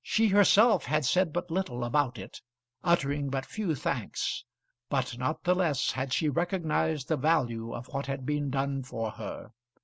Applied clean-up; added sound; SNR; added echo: none; none; none; none.